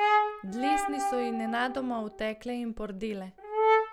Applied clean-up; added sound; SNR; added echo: none; Brass instrument; -4 dB; none.